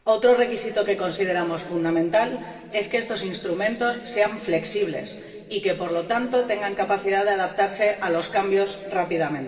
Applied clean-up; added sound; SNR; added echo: none; none; none; reverberation time 2.8 s.